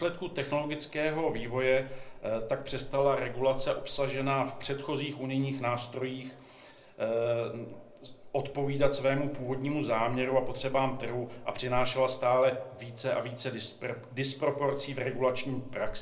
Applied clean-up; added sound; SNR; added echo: none; Cricket / Frog; 10 dB; reverberation time 0.4 s.